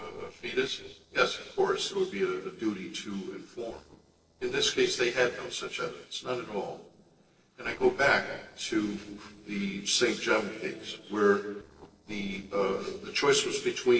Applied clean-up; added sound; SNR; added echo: neural separator model SepFormer DNS4.